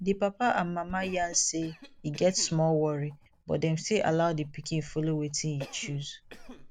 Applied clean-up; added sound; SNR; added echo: none; Writing + Cough; 19 dB; none.